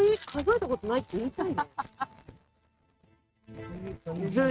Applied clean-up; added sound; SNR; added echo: neural mask model RNNoise.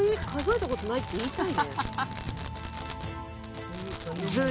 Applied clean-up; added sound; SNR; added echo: none; Fireworks; 12 dB; none.